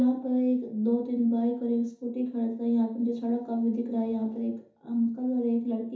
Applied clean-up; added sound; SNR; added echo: none; none; none; reverberation time 0.6 s.